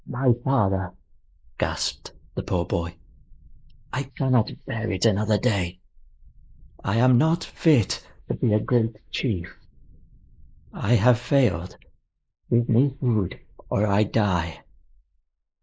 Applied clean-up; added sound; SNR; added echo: neural mask model Resemble Enhance denoiser.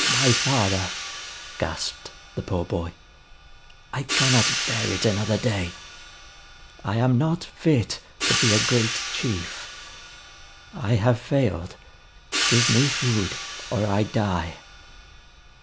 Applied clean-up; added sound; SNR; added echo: none; Hi-hat; 4 dB; none.